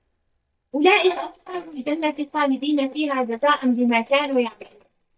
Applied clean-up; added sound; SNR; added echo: neural mask model DeepFilterNet 3.